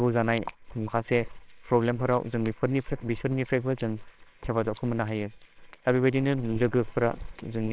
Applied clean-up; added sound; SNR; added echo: neural separator model SepFormer WHAMR!.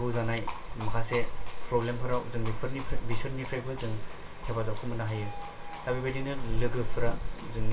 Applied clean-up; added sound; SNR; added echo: none; Livestock, farm animals, working animals; 19 dB; reverberation time 0.2 s.